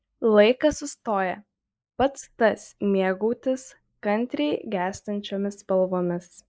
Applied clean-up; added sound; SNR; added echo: neural mask model Resemble Enhance denoiser.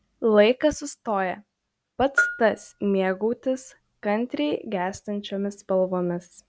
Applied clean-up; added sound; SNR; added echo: none; Bell; 6 dB; none.